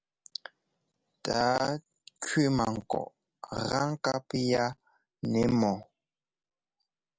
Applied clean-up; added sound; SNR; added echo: none; none; none; none.